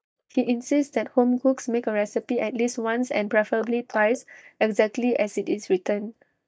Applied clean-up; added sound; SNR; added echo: neural mask model DeepFilterNet 3.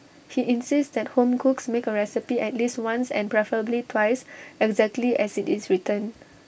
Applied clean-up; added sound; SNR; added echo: none; none; none; none.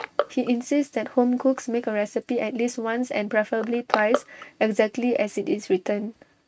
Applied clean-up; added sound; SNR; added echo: neural mask model RNNoise.